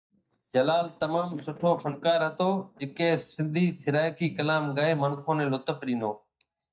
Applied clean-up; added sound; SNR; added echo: neural mask model DeepFilterNet 3.